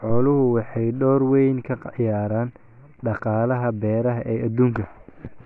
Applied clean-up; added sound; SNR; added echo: none; none; none; none.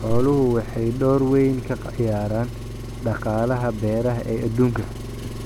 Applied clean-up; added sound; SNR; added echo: none; Engine; 10 dB; none.